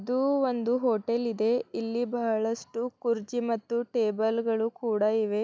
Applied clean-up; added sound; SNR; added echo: none; none; none; none.